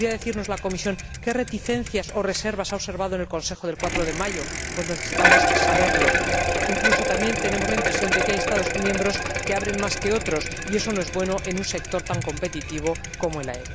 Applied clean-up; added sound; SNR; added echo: none; Bicycle; -2 dB; none.